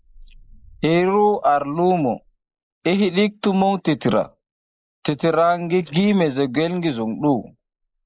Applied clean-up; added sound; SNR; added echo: neural mask model Resemble Enhance denoiser.